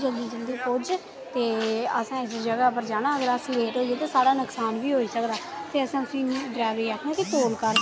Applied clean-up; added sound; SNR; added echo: none; none; none; none.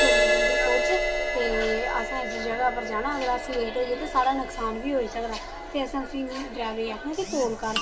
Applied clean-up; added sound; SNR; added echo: none; Crash cymbal; 0 dB; reverberation time 0.2 s.